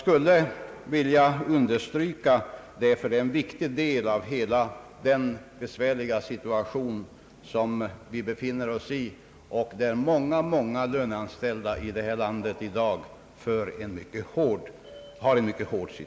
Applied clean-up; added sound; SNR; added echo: none; none; none; none.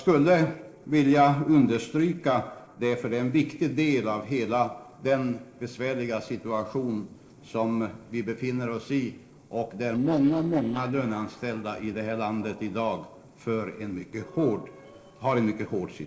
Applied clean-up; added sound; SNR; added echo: neural separator model SepFormer DNS4.